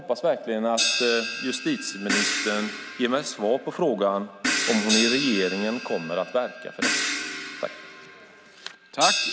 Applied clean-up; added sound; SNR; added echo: none; Crash cymbal + Crash cymbal; 2 dB; none.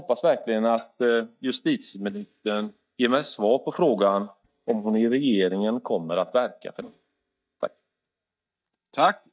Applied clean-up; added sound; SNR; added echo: neural mask model DeepFilterNet 3.